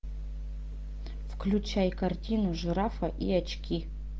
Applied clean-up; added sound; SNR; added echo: none; none; none; none.